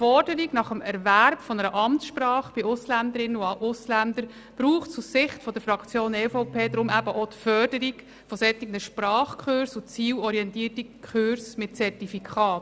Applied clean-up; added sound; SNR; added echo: none; none; none; none.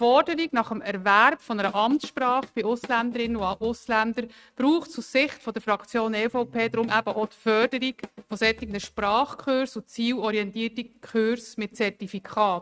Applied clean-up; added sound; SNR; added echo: neural mask model RNNoise.